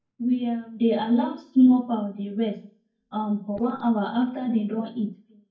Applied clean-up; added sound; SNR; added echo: neural mask model DeepFilterNet 3.